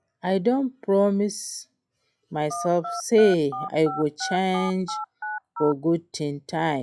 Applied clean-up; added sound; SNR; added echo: classical method log-MMSE.